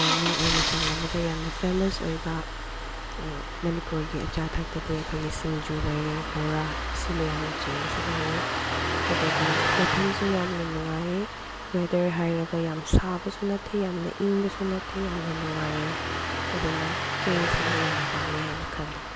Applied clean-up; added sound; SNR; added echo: none; Engine starting; 1 dB; none.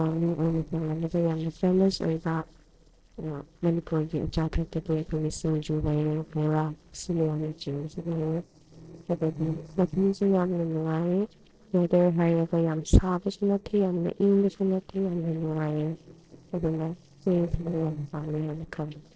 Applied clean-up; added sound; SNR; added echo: neural separator model SepFormer DNS4.